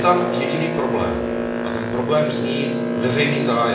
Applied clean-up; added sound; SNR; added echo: none; Boat, Water vehicle; 1 dB; reverberation time 0.9 s.